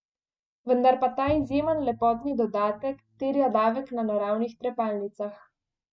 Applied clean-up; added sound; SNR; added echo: neural mask model RNNoise.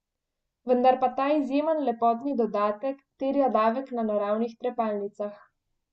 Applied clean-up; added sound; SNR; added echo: none; none; none; none.